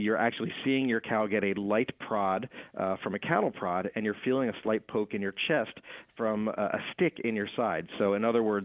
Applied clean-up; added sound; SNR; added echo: none; none; none; none.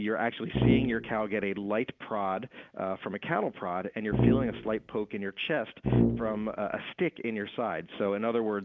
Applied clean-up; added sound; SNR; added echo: none; Brass instrument; -3 dB; none.